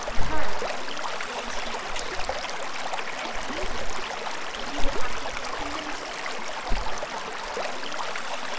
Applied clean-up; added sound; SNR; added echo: none; Stream / Liquid; 8 dB; reverberation time 0.7 s.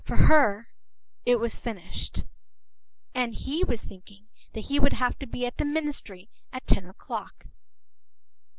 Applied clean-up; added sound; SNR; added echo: none; none; none; none.